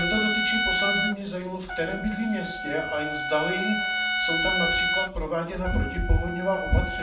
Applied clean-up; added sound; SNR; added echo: none; Trumpet; 1 dB; reverberation time 0.4 s.